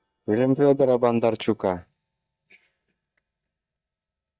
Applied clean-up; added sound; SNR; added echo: neural mask model DeepFilterNet 3.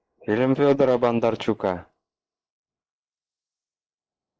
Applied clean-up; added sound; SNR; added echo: neural mask model Resemble Enhance denoiser.